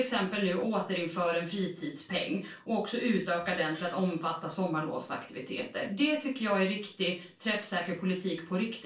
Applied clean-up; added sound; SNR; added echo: neural separator model SepFormer DNS4.